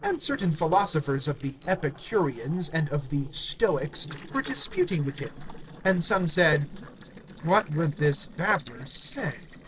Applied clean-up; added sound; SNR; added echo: neural separator model SepFormer DNS4.